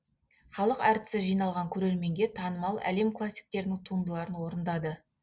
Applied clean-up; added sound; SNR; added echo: none; none; none; none.